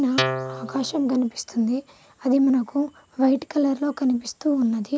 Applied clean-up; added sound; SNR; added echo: none; Guitar; 4 dB; none.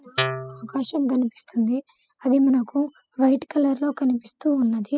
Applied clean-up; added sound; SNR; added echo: classical method spectral subtraction.